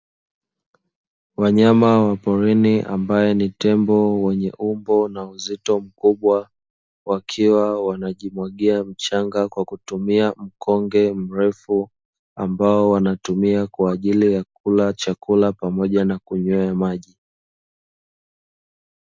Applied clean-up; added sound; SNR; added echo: none; none; none; none.